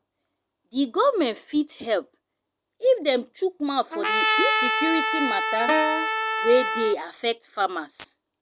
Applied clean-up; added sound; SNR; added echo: none; Trumpet + Wind instrument, woodwind instrument; -2 dB; none.